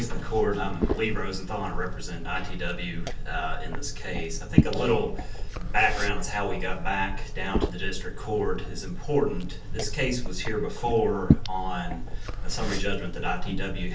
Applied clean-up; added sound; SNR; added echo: none; Liquid; -2 dB; reverberation time 0.4 s.